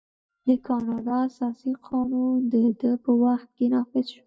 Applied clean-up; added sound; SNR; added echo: neural mask model DeepFilterNet 3.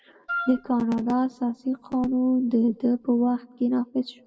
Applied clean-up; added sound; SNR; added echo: none; Wind instrument, woodwind instrument; 8 dB; reverberation time 1.5 s.